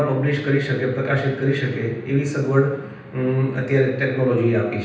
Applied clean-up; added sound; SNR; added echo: none; none; none; reverberation time 0.9 s.